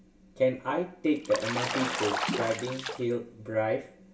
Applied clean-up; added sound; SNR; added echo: none; Bathtub (filling or washing) / Splash, splatter; 3 dB; reverberation time 0.2 s.